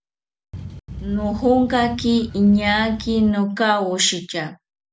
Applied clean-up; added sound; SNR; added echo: none; Boat, Water vehicle; 13 dB; none.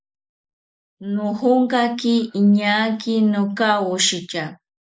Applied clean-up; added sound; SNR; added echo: neural mask model Resemble Enhance denoiser.